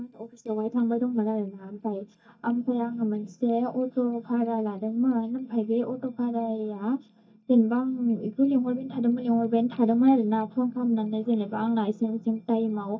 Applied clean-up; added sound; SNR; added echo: neural mask model DeepFilterNet 3.